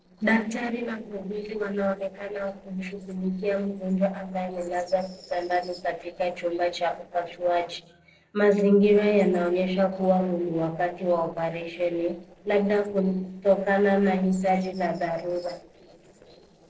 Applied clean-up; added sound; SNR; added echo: neural separator model SepFormer DNS4.